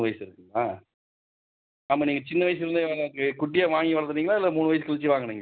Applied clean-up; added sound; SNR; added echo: none; none; none; none.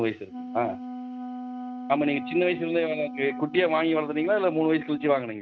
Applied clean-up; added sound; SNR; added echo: neural mask model RNNoise.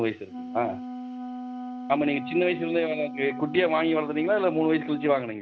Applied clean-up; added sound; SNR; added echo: none; Wind instrument, woodwind instrument; 10 dB; none.